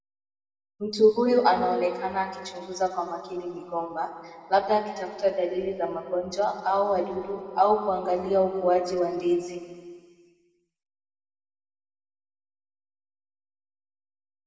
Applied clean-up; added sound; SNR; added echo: none; none; none; reverberation time 2.1 s.